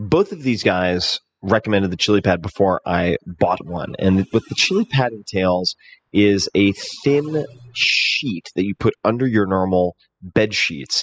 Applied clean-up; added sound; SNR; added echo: classical method spectral subtraction.